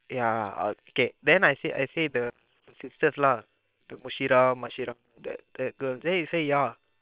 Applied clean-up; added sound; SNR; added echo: neural separator model SepFormer WHAM!.